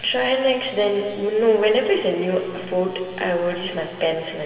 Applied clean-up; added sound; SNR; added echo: none; none; none; reverberation time 2.5 s.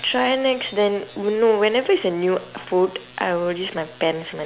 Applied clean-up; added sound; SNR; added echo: none; none; none; none.